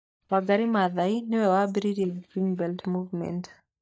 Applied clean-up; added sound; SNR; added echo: neural mask model DeepFilterNet 3.